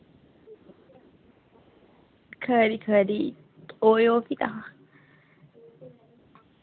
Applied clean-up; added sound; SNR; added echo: none; none; none; none.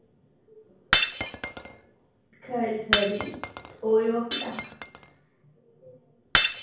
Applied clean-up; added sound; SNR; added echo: none; Shatter; -3 dB; reverberation time 0.6 s.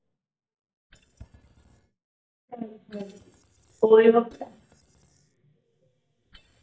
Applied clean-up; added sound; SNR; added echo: neural mask model DeepFilterNet 3.